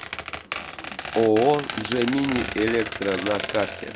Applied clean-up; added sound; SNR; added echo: none; Squeak; 8 dB; none.